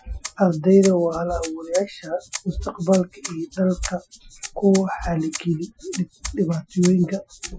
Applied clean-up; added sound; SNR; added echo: classical method Wiener filter.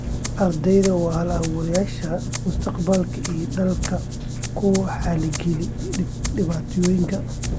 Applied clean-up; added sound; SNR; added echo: none; Engine + Rattle (instrument); 2 dB; none.